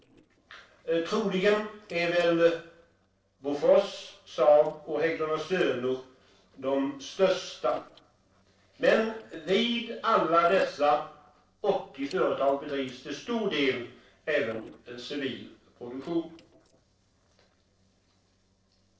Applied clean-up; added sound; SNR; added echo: neural separator model SepFormer DNS4.